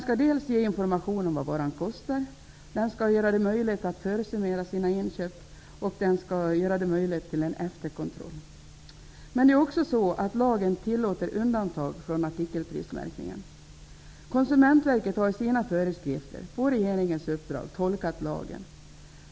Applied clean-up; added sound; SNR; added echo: none; none; none; none.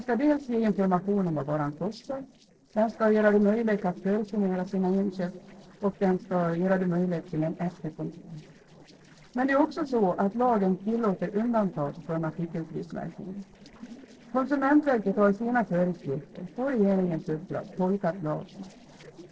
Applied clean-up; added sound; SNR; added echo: neural separator model SepFormer DNS4.